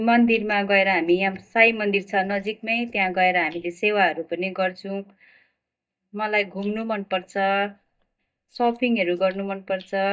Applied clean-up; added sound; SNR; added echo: neural mask model DeepFilterNet 3.